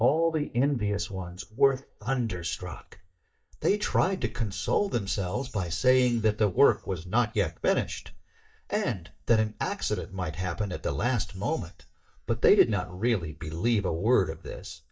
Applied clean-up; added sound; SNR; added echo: neural mask model DeepFilterNet 3.